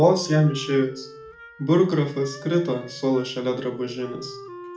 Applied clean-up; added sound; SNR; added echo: none; Wind instrument, woodwind instrument; 18 dB; reverberation time 0.4 s.